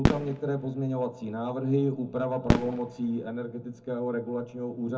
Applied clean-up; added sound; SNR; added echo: none; Fireworks; 3 dB; reverberation time 0.3 s.